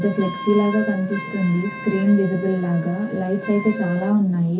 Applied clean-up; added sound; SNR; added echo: none; Wind instrument, woodwind instrument; 12 dB; reverberation time 0.3 s.